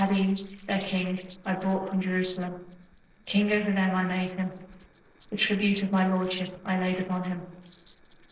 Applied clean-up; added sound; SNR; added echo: neural separator model SepFormer DNS4.